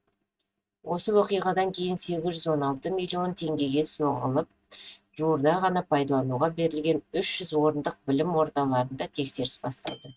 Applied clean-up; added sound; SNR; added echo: neural mask model RNNoise.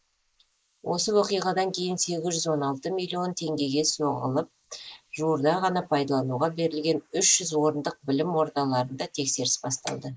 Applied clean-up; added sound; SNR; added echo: neural mask model Resemble Enhance denoiser.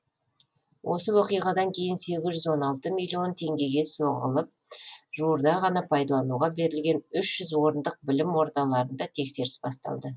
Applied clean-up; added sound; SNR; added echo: none; none; none; none.